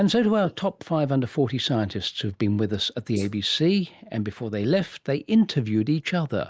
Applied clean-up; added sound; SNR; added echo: neural mask model Resemble Enhance denoiser.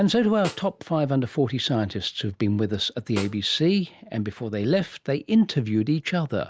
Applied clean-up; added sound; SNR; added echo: none; Snare drum; 17 dB; none.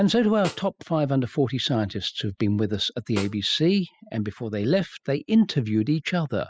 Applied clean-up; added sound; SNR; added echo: classical method spectral subtraction.